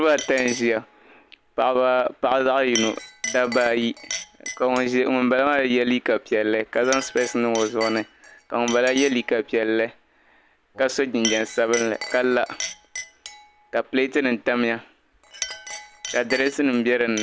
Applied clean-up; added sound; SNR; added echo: none; Chink, clink; 13 dB; none.